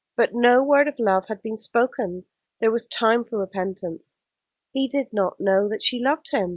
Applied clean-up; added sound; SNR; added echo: none; none; none; none.